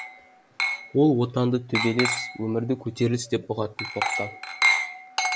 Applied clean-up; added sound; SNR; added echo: none; Glass; 3 dB; none.